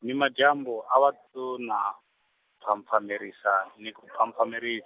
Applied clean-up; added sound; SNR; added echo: none; none; none; none.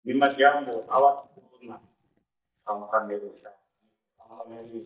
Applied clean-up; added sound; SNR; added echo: neural mask model DeepFilterNet 3.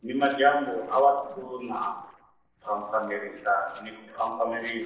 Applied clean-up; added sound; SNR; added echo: neural separator model SepFormer DNS4.